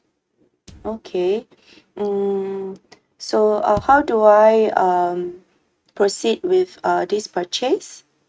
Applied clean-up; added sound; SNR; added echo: neural mask model RNNoise.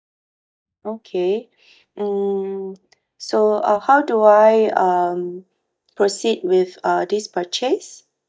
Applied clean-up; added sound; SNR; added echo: neural mask model DeepFilterNet 3.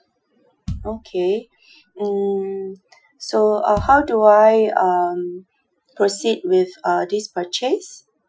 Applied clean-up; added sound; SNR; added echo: classical method Wiener filter.